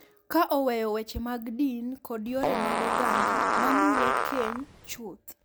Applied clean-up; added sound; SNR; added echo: none; Fart; -3 dB; none.